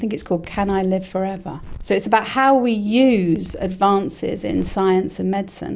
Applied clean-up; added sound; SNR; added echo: none; Zipper (clothing); 19 dB; none.